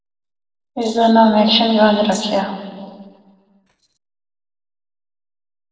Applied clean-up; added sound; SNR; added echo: neural separator model SepFormer DNS4.